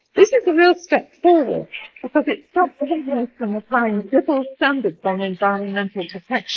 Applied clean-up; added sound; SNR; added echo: neural mask model Resemble Enhance denoiser.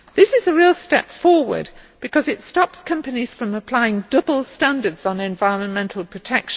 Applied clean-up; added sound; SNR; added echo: none; none; none; none.